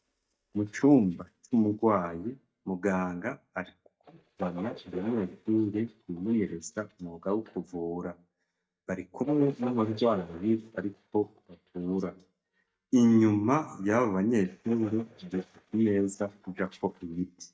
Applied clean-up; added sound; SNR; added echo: neural mask model DeepFilterNet 3.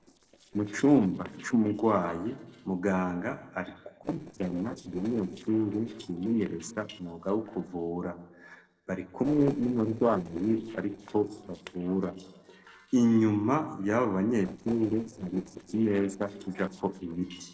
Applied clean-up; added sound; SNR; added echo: neural separator model SepFormer DNS4.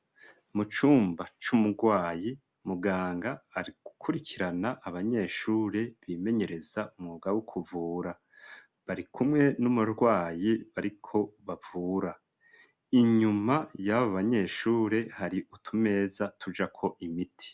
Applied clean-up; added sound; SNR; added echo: none; none; none; none.